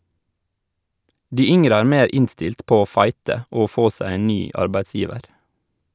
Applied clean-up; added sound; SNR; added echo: none; none; none; none.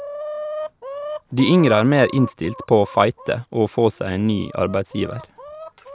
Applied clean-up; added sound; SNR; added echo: none; Chicken, rooster; 13 dB; none.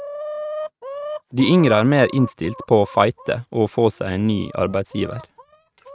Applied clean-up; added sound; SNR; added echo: neural mask model RNNoise.